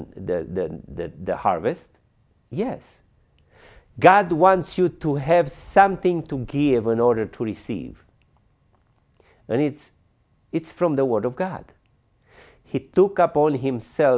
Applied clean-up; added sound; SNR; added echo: none; none; none; none.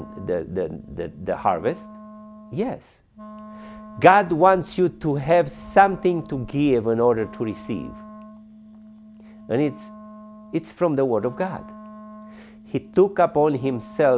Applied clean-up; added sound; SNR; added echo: none; Wind instrument, woodwind instrument; 19 dB; none.